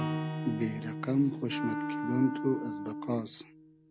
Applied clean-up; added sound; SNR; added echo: none; Wind instrument, woodwind instrument + Acoustic guitar / Strum; 3 dB; none.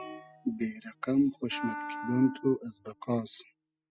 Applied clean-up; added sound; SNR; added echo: classical method spectral subtraction.